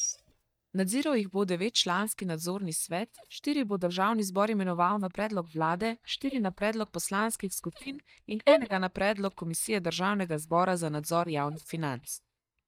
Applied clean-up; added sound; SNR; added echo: neural mask model DeepFilterNet 3.